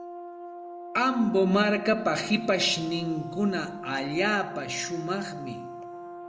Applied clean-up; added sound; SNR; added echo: none; Brass instrument; 12 dB; reverberation time 0.9 s.